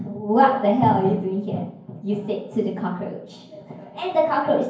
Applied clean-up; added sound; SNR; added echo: none; none; none; reverberation time 0.9 s.